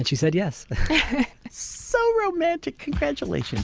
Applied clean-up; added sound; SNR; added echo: none; none; none; none.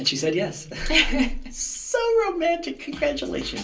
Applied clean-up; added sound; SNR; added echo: none; none; none; reverberation time 0.3 s.